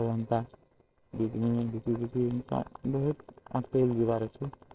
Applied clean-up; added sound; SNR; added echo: neural separator model SepFormer DNS4.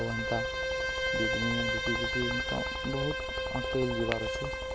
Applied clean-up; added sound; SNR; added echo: none; Bowed string instrument; -1 dB; none.